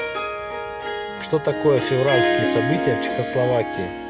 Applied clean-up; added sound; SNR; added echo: none; Harp; 1 dB; none.